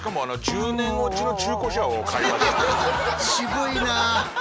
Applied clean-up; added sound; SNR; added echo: none; none; none; none.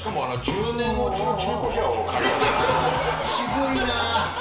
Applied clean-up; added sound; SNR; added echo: none; none; none; reverberation time 0.8 s.